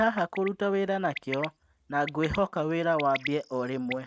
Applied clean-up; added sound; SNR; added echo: neural mask model RNNoise.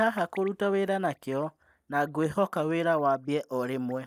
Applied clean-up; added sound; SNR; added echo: neural mask model DeepFilterNet 3.